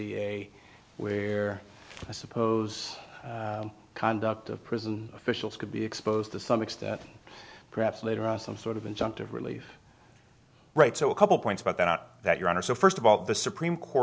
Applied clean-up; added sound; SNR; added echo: none; none; none; none.